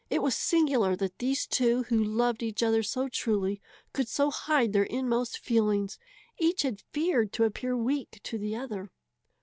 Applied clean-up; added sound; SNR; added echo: none; none; none; none.